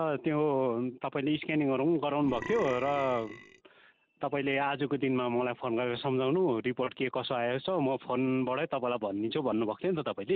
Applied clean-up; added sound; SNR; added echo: none; Burping, eructation; 12 dB; none.